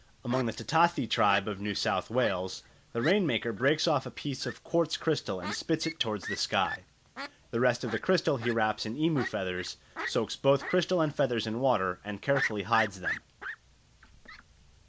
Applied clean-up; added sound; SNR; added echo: none; Fowl; 12 dB; none.